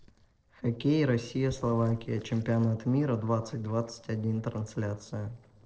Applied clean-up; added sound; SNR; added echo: neural separator model SepFormer DNS4.